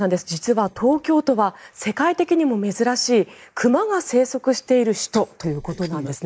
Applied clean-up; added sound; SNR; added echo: neural mask model Resemble Enhance denoiser.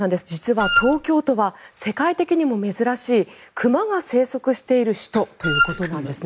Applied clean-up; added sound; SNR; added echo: none; Wind instrument, woodwind instrument; -1 dB; none.